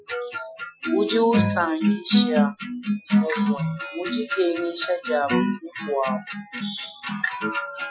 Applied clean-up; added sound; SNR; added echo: classical method Wiener filter.